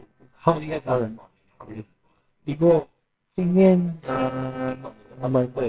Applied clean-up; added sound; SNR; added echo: neural separator model SepFormer WHAMR!.